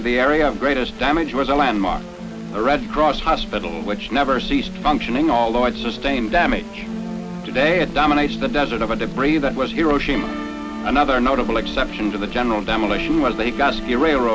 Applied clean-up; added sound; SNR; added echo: none; none; none; none.